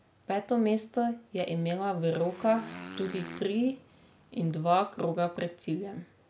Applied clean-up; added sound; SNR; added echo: none; Motorcycle; 16 dB; none.